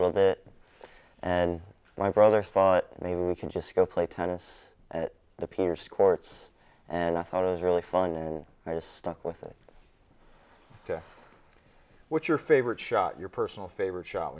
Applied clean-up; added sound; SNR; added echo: none; none; none; none.